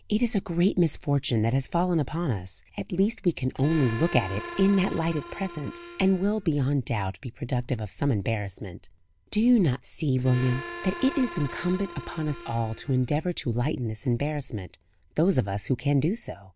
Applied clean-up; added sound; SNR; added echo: none; Harmonica; 13 dB; none.